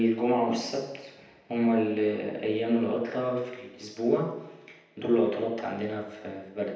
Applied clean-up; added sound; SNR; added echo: none; none; none; reverberation time 0.9 s.